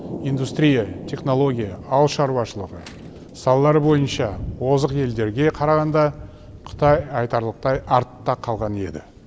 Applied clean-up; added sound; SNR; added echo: none; Thunder; 15 dB; none.